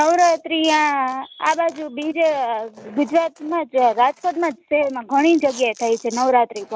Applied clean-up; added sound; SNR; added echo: neural mask model RNNoise.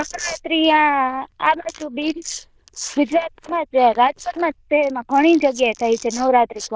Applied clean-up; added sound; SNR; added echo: neural diffusion model UNIVERSE++.